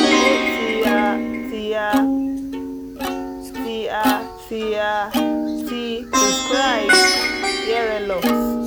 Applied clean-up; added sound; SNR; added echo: none; Plucked string instrument + Plucked string instrument; -4 dB; none.